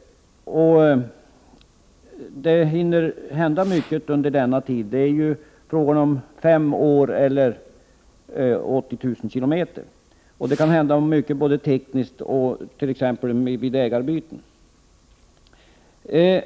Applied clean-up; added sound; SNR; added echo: none; Fire; 20 dB; none.